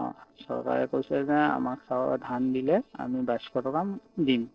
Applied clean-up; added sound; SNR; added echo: neural separator model SepFormer DNS4.